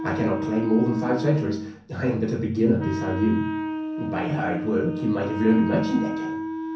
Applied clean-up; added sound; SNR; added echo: none; Wind instrument, woodwind instrument; 5 dB; reverberation time 0.6 s.